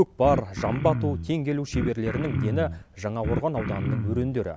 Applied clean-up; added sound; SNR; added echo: none; Cough; 4 dB; none.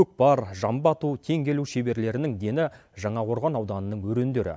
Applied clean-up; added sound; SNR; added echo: none; none; none; none.